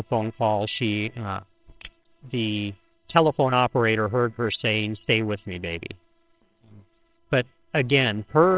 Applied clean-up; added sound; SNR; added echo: neural separator model SepFormer WHAMR!.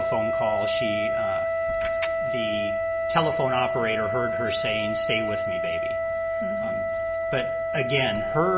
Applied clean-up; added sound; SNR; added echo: none; Wind instrument, woodwind instrument; -3 dB; reverberation time 1.0 s.